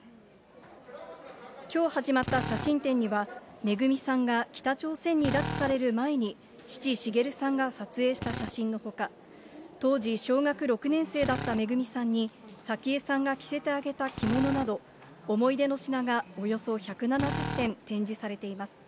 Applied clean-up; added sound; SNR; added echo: none; Drill; 11 dB; none.